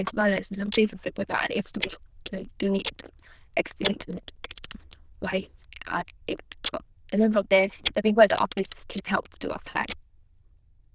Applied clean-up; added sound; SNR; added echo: neural diffusion model UNIVERSE++.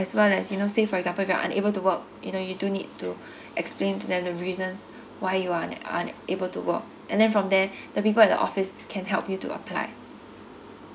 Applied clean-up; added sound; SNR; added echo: none; none; none; none.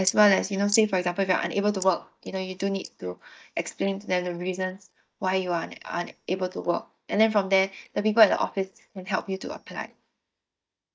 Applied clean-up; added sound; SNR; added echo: neural mask model DeepFilterNet 3.